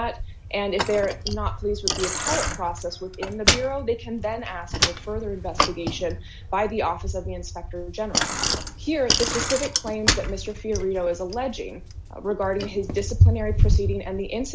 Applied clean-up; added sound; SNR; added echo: none; Bicycle; -2 dB; none.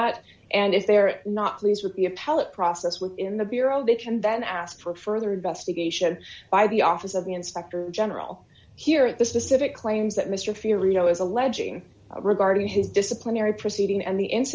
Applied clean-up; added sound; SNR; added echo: none; none; none; none.